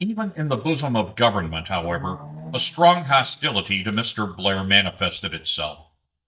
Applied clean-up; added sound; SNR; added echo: neural mask model DeepFilterNet 3.